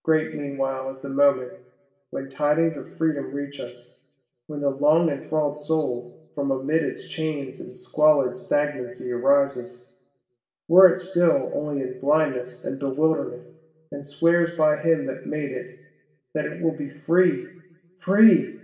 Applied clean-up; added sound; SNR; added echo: none; none; none; reverberation time 0.8 s.